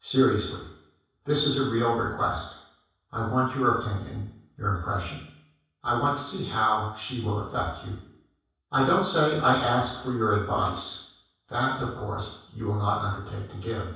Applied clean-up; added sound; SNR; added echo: none; none; none; reverberation time 0.7 s.